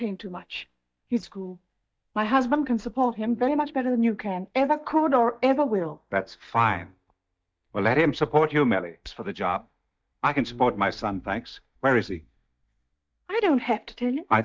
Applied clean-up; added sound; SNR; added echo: neural mask model DeepFilterNet 3.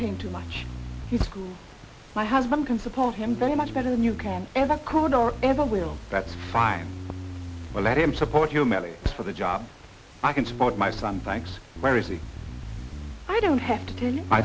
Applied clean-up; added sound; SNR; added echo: none; Bass guitar; 11 dB; none.